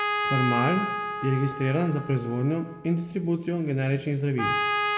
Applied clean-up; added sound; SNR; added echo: none; Trumpet; 4 dB; reverberation time 1.0 s.